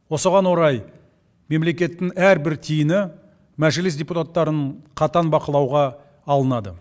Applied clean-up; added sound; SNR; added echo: none; none; none; none.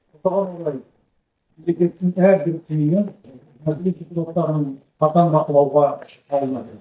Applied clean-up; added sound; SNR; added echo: neural mask model DeepFilterNet 3.